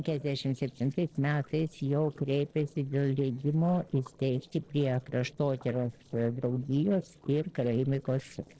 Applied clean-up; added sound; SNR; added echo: neural separator model SepFormer DNS4.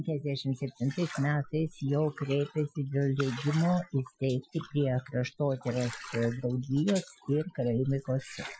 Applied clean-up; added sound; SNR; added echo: classical method Wiener filter.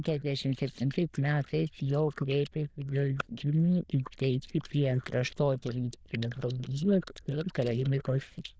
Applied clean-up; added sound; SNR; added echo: neural diffusion model UNIVERSE++.